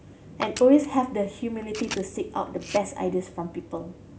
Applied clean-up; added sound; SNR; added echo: none; Clapping + Camera; 15 dB; none.